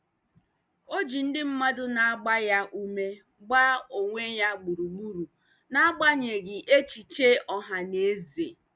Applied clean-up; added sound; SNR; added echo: none; none; none; none.